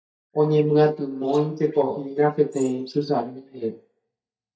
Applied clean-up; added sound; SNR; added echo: neural mask model DeepFilterNet 3.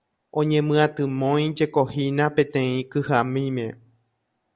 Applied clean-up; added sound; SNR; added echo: none; none; none; none.